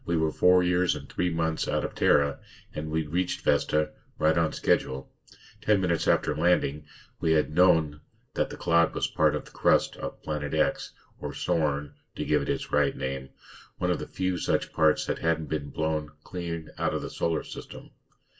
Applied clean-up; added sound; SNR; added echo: none; none; none; reverberation time 0.2 s.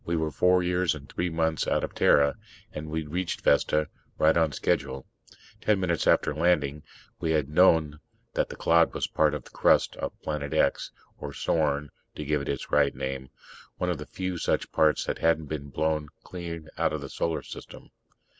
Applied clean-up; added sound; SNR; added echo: none; none; none; none.